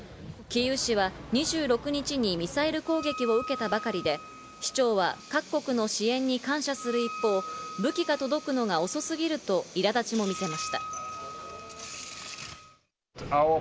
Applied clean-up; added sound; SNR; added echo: none; Wind instrument, woodwind instrument; 13 dB; none.